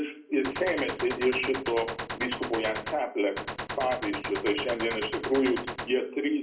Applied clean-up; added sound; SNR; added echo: none; Gunshot, gunfire; 7 dB; reverberation time 0.4 s.